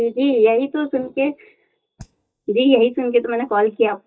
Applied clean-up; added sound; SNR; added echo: neural mask model DeepFilterNet 3.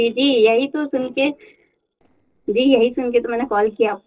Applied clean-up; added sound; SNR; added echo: neural separator model SepFormer DNS4.